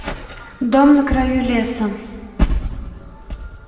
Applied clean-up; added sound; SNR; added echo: none; none; none; reverberation time 1.8 s.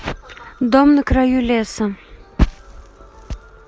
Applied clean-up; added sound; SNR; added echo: none; none; none; none.